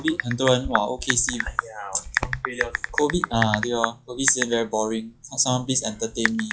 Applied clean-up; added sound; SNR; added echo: classical method log-MMSE.